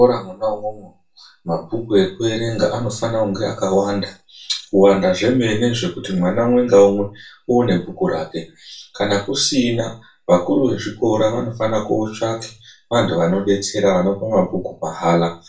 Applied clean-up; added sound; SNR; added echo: none; none; none; reverberation time 0.2 s.